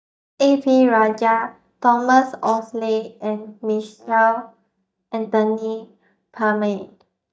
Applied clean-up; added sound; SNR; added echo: neural mask model DeepFilterNet 3.